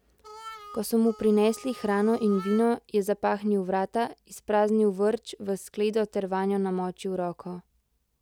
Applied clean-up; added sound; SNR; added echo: none; Harmonica; 18 dB; none.